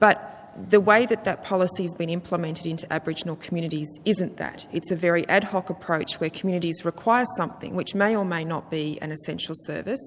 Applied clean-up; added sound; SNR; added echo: none; none; none; none.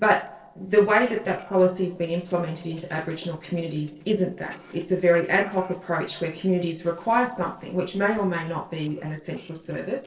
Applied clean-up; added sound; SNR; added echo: neural separator model SepFormer DNS4.